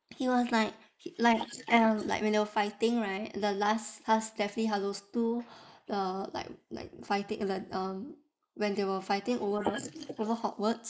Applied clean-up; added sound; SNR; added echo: neural mask model Resemble Enhance denoiser.